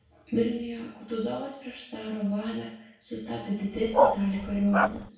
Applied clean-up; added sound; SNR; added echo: none; Bark; -5 dB; reverberation time 0.6 s.